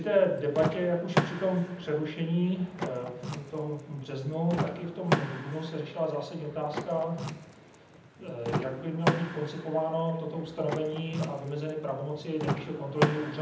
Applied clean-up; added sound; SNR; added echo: none; Door / Car; 4 dB; reverberation time 0.8 s.